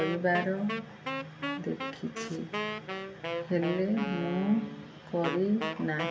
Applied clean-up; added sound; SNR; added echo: none; Wind instrument, woodwind instrument; 6 dB; reverberation time 0.7 s.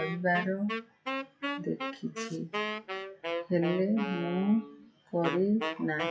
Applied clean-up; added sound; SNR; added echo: classical method WPE with log-MMSE.